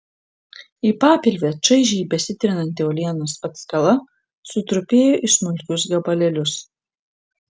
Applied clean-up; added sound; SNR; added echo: none; none; none; none.